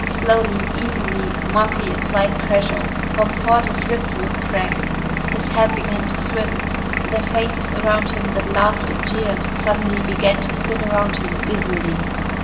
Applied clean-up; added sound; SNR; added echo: none; Engine / Vehicle; 0 dB; reverberation time 0.8 s.